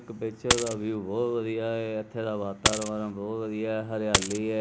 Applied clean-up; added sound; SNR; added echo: none; Coin (dropping); -3 dB; none.